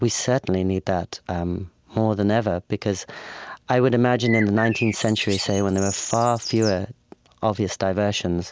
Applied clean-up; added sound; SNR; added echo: none; Bird; 9 dB; none.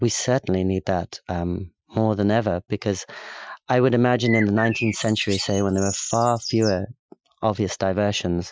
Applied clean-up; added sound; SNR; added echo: classical method Wiener filter.